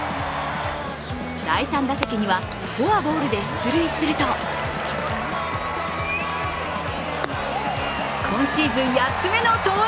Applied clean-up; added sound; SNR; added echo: none; none; none; none.